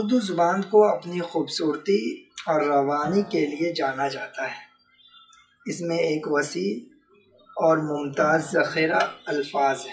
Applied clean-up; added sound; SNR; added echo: classical method WPE with log-MMSE.